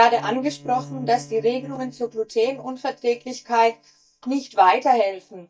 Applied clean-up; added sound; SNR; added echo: neural mask model DeepFilterNet 3.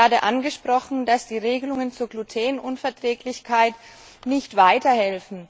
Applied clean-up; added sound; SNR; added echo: none; none; none; none.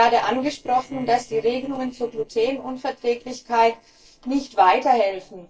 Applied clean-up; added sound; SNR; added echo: neural separator model SepFormer DNS4.